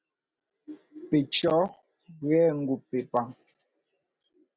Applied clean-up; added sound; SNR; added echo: none; none; none; none.